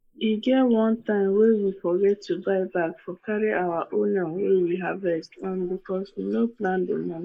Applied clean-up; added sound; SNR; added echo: neural mask model Resemble Enhance denoiser.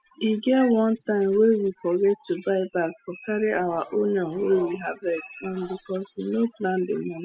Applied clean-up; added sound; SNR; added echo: classical method spectral subtraction.